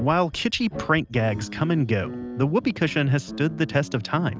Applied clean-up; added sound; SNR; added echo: none; none; none; none.